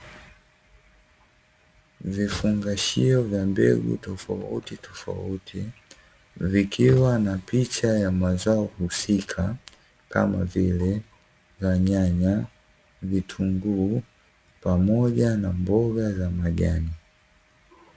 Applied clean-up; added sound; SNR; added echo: none; Car; 19 dB; none.